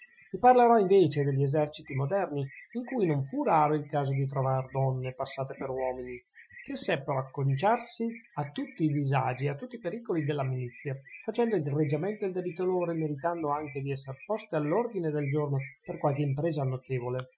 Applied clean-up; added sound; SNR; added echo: classical method Wiener filter.